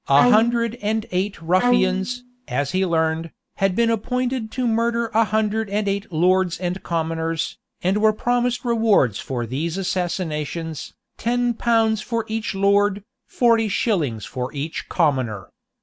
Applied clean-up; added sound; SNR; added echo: none; Bowed string instrument; 3 dB; none.